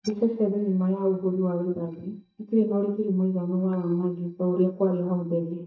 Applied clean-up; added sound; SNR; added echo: neural mask model DeepFilterNet 3.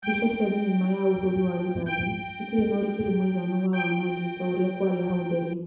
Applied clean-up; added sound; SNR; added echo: none; Accordion; 8 dB; reverberation time 0.8 s.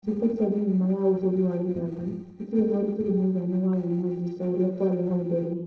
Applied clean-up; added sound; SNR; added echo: neural separator model SepFormer DNS4.